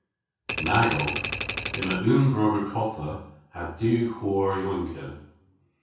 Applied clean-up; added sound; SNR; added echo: none; Typewriter; 4 dB; reverberation time 0.6 s.